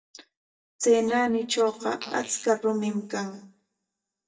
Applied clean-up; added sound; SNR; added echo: neural mask model DeepFilterNet 3.